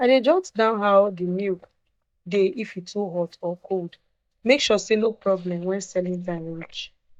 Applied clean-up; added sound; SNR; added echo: neural mask model DeepFilterNet 3.